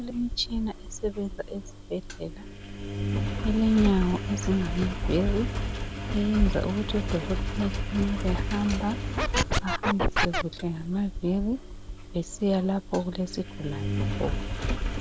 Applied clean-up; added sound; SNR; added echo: none; Scratching (performance technique) + Engine; 1 dB; none.